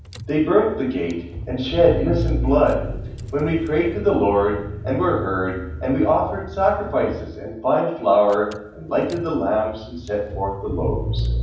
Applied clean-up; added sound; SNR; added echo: none; Engine / Car; 8 dB; reverberation time 0.9 s.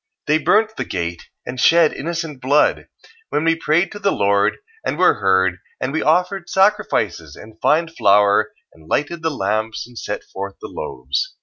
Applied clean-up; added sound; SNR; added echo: none; none; none; none.